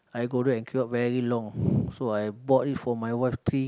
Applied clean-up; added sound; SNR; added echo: none; none; none; none.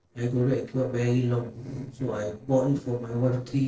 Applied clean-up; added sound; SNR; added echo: neural separator model SepFormer DNS4.